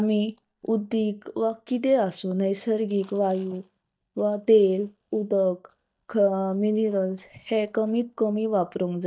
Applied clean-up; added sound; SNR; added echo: neural mask model DeepFilterNet 3.